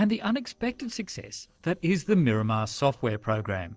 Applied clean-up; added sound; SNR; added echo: neural separator model SepFormer DNS4.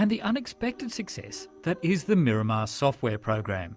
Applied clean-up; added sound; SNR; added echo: none; none; none; none.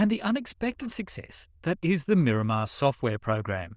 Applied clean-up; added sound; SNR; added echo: neural diffusion model UNIVERSE++.